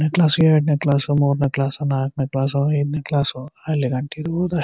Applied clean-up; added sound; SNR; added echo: none; none; none; none.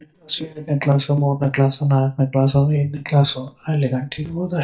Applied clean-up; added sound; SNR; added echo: neural mask model DeepFilterNet 3.